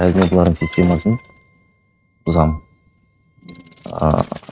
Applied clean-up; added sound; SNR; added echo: neural mask model RNNoise.